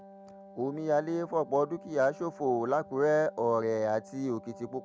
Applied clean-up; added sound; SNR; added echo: none; Wind instrument, woodwind instrument; 20 dB; none.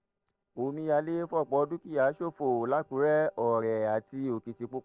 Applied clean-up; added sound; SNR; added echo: neural separator model SepFormer DNS4.